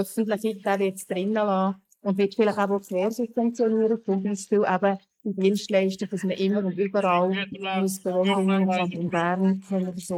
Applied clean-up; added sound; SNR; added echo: neural mask model Resemble Enhance denoiser.